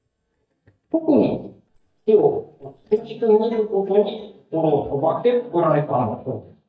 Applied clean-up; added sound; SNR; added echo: neural mask model DeepFilterNet 3.